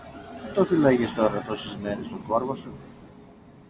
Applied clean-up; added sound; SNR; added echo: none; none; none; none.